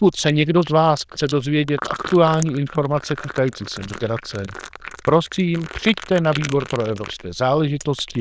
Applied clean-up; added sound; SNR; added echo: neural diffusion model UNIVERSE++.